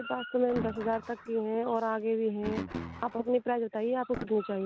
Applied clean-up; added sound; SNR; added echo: none; Guitar; 11 dB; none.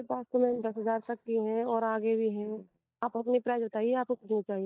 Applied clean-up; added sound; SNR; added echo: neural mask model DeepFilterNet 3.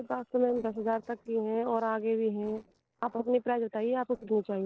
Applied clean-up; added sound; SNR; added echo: neural separator model SepFormer DNS4.